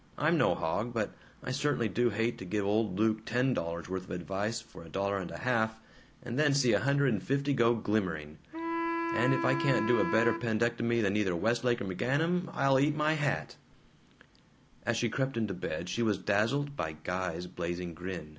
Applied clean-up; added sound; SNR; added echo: none; Wind instrument, woodwind instrument; 4 dB; none.